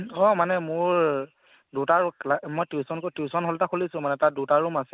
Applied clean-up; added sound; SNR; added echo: none; none; none; none.